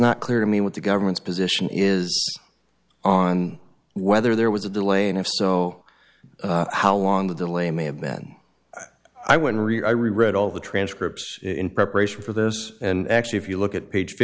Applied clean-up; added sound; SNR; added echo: none; none; none; none.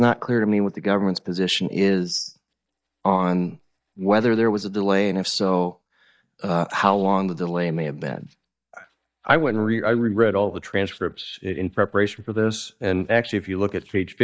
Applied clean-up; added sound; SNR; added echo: neural mask model DeepFilterNet 3.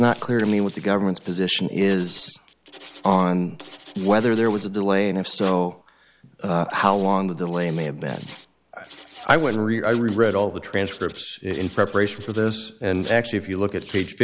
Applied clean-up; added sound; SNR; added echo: none; Writing; 19 dB; none.